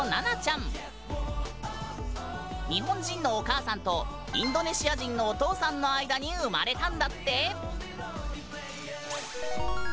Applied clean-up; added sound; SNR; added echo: none; none; none; none.